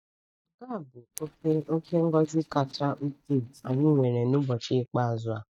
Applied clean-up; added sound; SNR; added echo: neural mask model DeepFilterNet 3.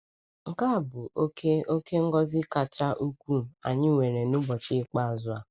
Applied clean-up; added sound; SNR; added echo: none; none; none; none.